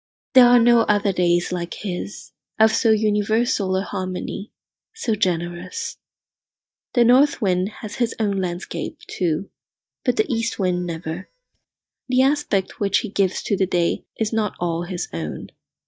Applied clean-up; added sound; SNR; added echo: neural mask model DeepFilterNet 3.